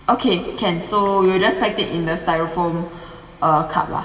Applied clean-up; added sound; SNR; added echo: none; none; none; reverberation time 2.2 s.